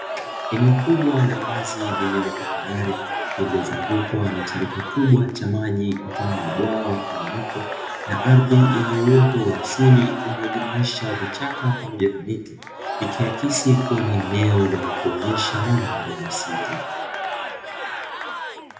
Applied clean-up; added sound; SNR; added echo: none; Crowd / Cheering; 7 dB; reverberation time 0.8 s.